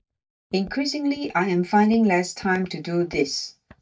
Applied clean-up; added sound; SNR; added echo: neural mask model DeepFilterNet 3.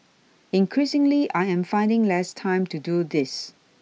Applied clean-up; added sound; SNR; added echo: none; none; none; none.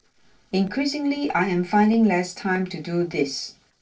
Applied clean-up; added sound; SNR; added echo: neural separator model SepFormer DNS4.